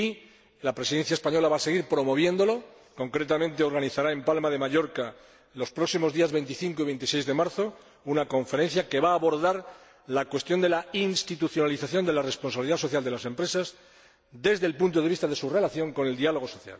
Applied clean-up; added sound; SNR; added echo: none; none; none; none.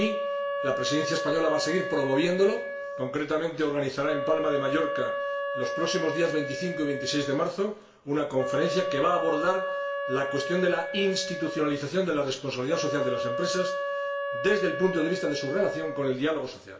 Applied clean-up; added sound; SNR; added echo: none; Wind instrument, woodwind instrument; 4 dB; reverberation time 0.4 s.